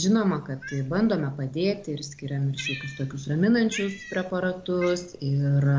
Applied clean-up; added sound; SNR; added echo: none; Cat; 17 dB; none.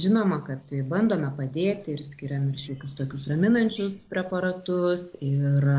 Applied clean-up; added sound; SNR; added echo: neural mask model Resemble Enhance denoiser.